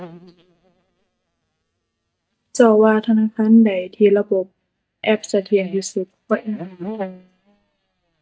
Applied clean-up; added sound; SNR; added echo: neural mask model DeepFilterNet 3.